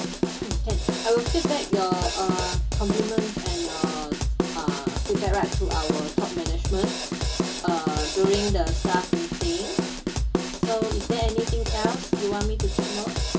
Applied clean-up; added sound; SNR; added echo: none; Drum kit; -3 dB; reverberation time 0.1 s.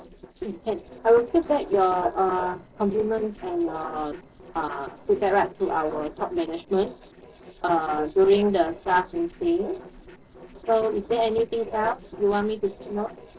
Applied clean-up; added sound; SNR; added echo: neural separator model SepFormer DNS4.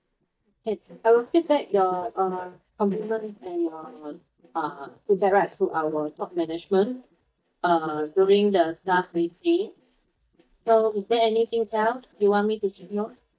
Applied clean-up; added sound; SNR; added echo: neural mask model DeepFilterNet 3.